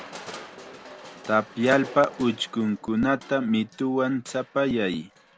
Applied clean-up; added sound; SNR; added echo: none; Crushing; 18 dB; none.